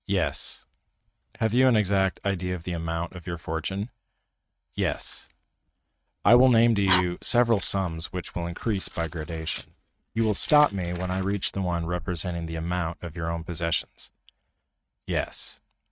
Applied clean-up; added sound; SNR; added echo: neural mask model RNNoise.